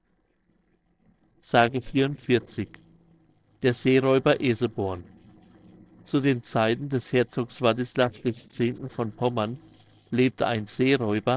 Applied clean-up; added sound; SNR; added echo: neural separator model SepFormer DNS4.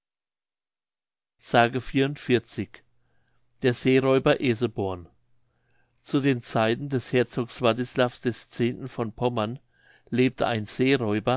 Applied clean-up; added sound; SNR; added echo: none; none; none; none.